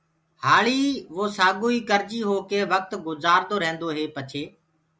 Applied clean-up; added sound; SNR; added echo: none; none; none; none.